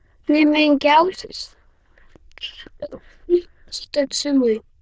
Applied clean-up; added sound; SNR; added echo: neural diffusion model UNIVERSE++.